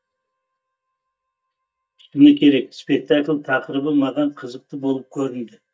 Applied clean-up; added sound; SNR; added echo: neural mask model DeepFilterNet 3.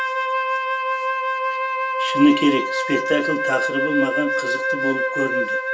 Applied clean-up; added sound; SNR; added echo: none; Wind instrument, woodwind instrument; -1 dB; reverberation time 0.2 s.